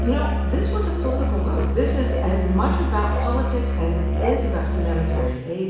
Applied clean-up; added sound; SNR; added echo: none; Musical instrument; -4 dB; reverberation time 1.1 s.